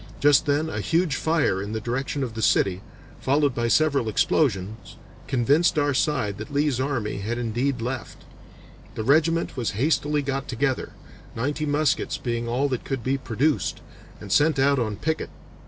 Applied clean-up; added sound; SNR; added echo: none; Boat, Water vehicle; 18 dB; none.